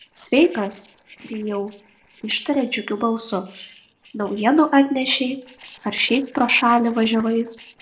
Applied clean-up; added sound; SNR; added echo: neural separator model SepFormer DNS4.